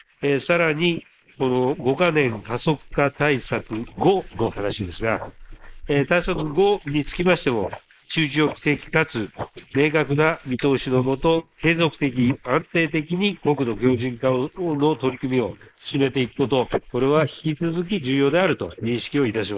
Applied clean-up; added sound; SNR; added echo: neural mask model Resemble Enhance denoiser.